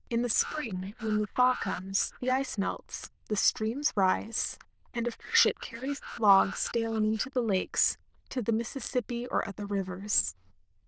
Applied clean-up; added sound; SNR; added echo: neural diffusion model UNIVERSE++.